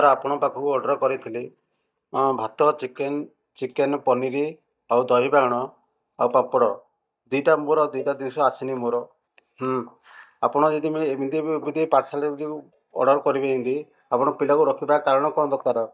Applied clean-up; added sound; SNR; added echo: neural mask model DeepFilterNet 3.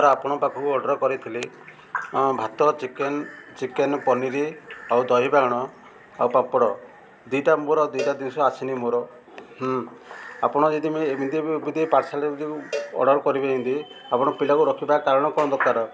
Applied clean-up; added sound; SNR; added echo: none; Cowbell; 15 dB; none.